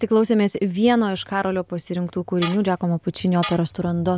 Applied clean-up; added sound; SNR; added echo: none; Tools; 14 dB; none.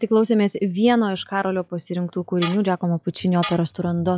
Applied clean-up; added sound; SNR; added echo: classical method log-MMSE.